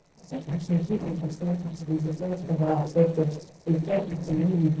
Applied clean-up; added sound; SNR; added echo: neural separator model SepFormer DNS4.